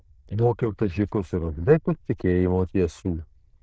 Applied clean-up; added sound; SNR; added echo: neural diffusion model UNIVERSE++.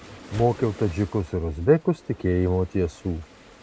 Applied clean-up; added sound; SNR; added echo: none; Waves, surf; 20 dB; none.